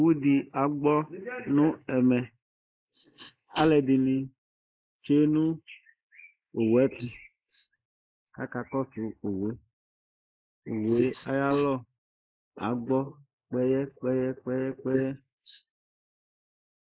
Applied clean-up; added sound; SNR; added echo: neural mask model Resemble Enhance denoiser.